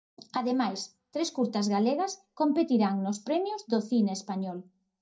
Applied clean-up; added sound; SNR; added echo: none; none; none; reverberation time 0.2 s.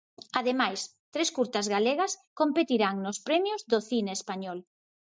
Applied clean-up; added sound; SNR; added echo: none; none; none; none.